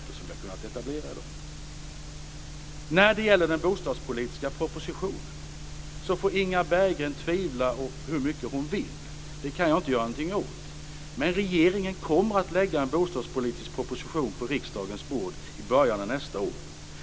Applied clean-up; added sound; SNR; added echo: none; none; none; none.